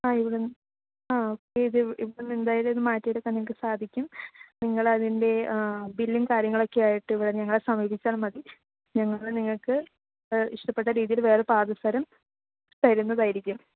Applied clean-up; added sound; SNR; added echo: none; none; none; none.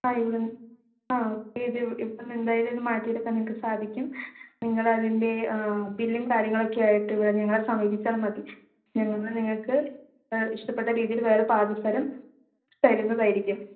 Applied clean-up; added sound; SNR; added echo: none; none; none; reverberation time 0.5 s.